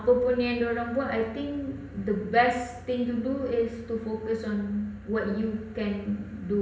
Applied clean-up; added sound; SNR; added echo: none; none; none; reverberation time 0.8 s.